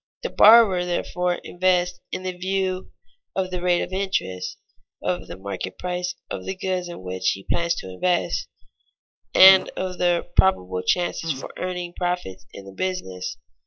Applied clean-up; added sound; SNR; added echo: classical method log-MMSE.